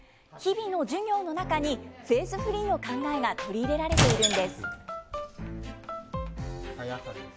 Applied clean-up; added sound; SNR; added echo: none; Squeak / Wood; -4 dB; none.